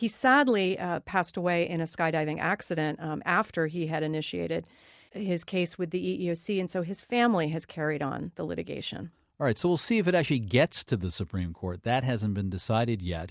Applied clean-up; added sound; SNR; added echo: none; none; none; none.